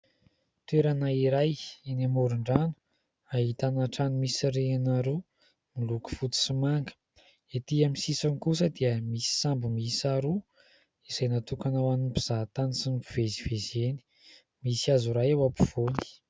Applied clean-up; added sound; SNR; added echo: none; none; none; none.